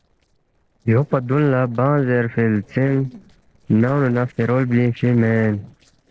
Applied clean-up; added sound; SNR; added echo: neural separator model SepFormer DNS4.